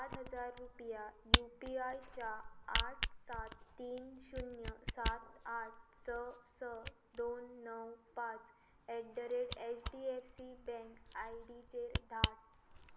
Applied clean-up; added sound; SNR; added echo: none; Camera; -4 dB; none.